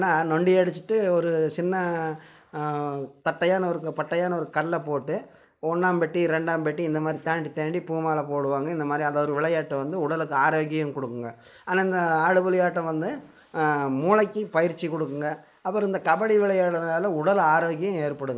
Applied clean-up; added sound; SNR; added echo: neural mask model Resemble Enhance denoiser.